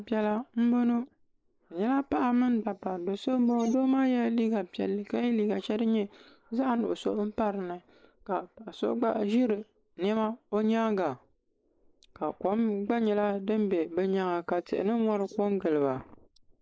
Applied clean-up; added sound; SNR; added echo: neural mask model Resemble Enhance denoiser.